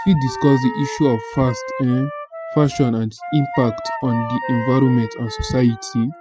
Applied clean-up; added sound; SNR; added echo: classical method spectral subtraction.